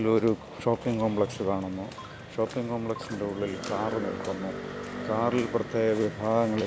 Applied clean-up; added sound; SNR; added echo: none; none; none; none.